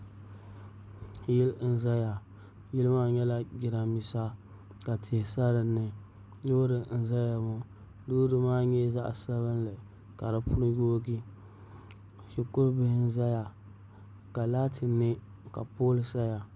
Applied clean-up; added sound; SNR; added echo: none; none; none; none.